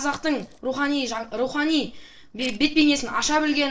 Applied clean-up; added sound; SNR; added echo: neural separator model SepFormer DNS4.